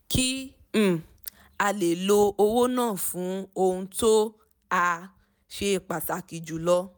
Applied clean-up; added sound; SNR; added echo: none; none; none; none.